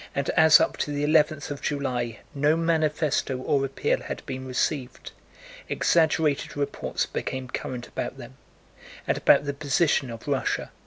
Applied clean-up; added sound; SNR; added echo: none; none; none; none.